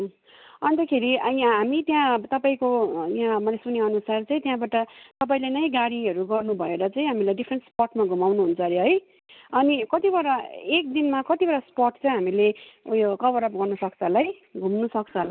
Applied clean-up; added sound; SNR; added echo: none; none; none; none.